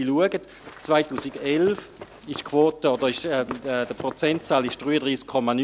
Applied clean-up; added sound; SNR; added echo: none; Run; 17 dB; none.